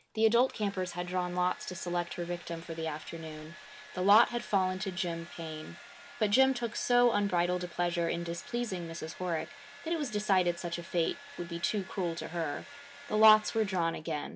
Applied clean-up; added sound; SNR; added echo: none; Domestic sounds, home sounds; 19 dB; none.